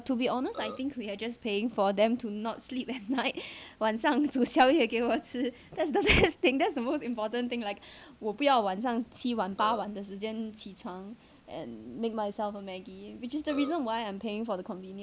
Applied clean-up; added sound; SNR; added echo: none; Burping, eructation; 12 dB; none.